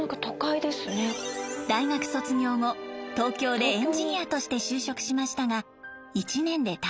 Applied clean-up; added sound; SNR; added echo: none; none; none; none.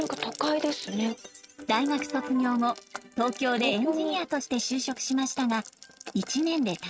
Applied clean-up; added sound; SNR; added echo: neural mask model RNNoise.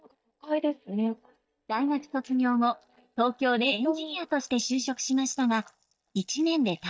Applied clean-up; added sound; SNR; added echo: neural mask model DeepFilterNet 3.